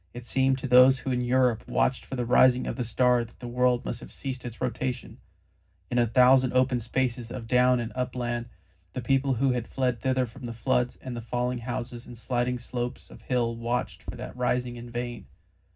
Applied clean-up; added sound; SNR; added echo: none; Tap; 17 dB; reverberation time 0.4 s.